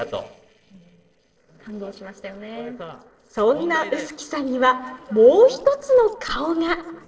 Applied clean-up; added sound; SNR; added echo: neural separator model SepFormer DNS4.